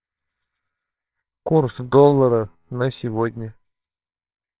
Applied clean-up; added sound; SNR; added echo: neural separator model SepFormer WHAMR!.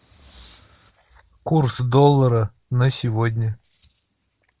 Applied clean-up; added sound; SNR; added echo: none; none; none; none.